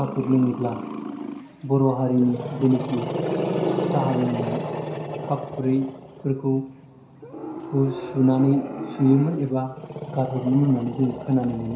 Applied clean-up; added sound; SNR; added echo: none; Growling; 7 dB; reverberation time 0.5 s.